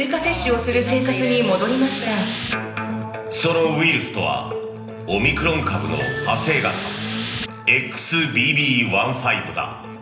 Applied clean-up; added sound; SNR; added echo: none; Accelerating, revving, vroom / Car; 7 dB; reverberation time 0.9 s.